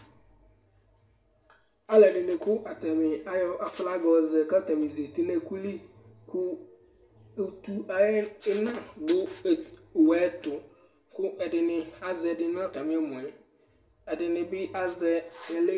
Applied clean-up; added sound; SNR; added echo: none; none; none; reverberation time 0.4 s.